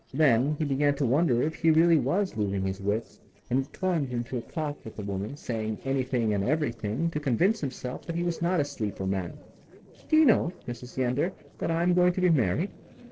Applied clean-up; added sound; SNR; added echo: neural separator model SepFormer DNS4.